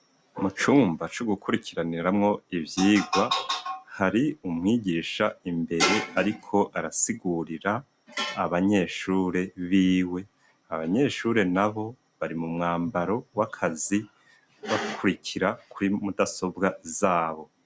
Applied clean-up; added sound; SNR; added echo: none; none; none; none.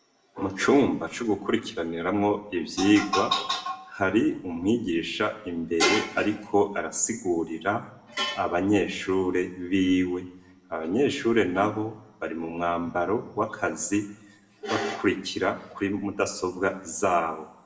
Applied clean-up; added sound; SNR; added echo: none; none; none; reverberation time 0.6 s.